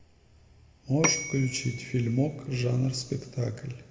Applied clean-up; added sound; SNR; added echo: none; Bell / Telephone; 6 dB; reverberation time 1.3 s.